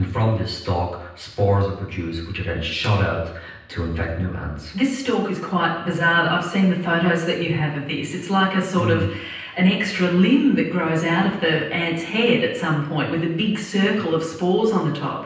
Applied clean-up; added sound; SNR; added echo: none; none; none; reverberation time 0.9 s.